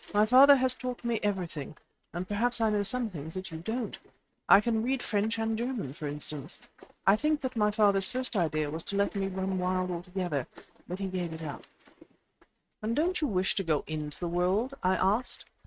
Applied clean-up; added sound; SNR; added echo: neural mask model RNNoise.